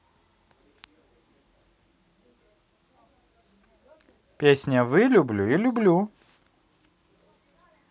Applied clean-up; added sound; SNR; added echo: none; none; none; none.